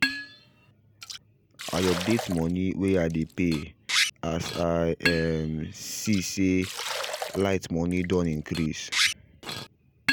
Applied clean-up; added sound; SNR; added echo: none; Liquid; 5 dB; none.